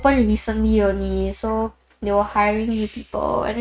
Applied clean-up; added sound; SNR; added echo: neural mask model RNNoise.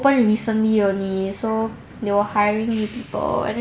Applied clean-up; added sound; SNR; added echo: none; none; none; none.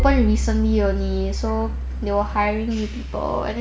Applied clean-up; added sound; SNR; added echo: none; Hammer; 1 dB; none.